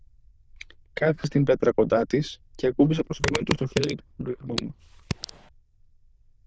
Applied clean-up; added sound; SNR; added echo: neural diffusion model UNIVERSE++.